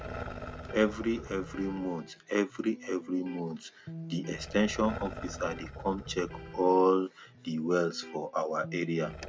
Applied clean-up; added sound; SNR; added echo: none; Growling + Electric guitar; 12 dB; none.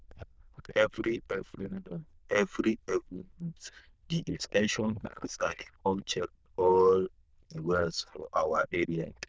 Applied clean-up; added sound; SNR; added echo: neural diffusion model UNIVERSE++.